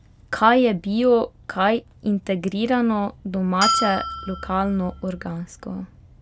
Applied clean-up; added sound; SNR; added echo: none; Bell; 5 dB; none.